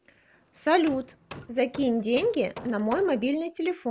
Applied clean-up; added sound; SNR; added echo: none; Hammer; 18 dB; none.